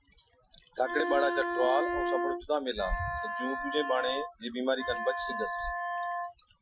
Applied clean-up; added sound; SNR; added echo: classical method Wiener filter.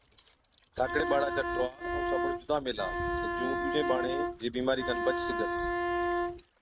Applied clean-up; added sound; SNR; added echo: neural mask model RNNoise.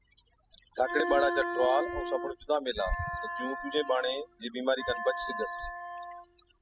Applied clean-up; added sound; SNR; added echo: classical method spectral subtraction.